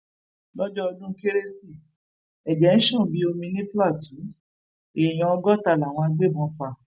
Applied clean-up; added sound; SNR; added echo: none; none; none; none.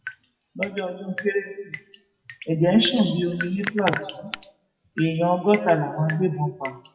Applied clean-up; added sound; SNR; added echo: classical method WPE with log-MMSE.